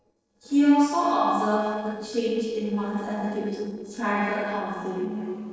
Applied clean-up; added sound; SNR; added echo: neural separator model SepFormer DNS4.